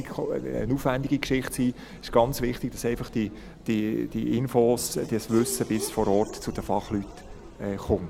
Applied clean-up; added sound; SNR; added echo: none; Race car, auto racing / Accelerating, revving, vroom; 14 dB; none.